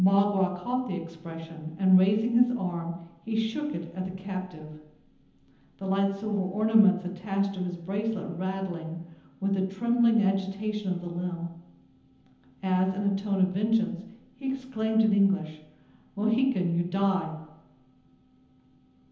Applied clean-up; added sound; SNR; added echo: none; none; none; reverberation time 0.9 s.